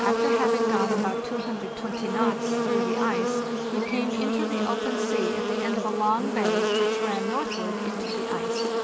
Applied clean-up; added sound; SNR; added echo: none; Buzz; -5 dB; none.